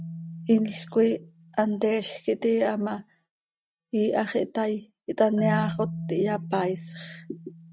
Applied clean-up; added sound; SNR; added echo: neural mask model RNNoise.